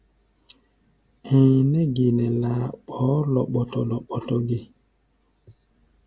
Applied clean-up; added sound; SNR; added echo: none; none; none; none.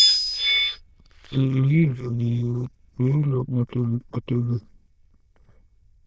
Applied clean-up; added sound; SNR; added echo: neural diffusion model UNIVERSE++.